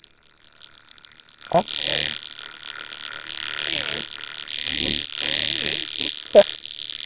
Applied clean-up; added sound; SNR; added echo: neural separator model SepFormer WHAMR!.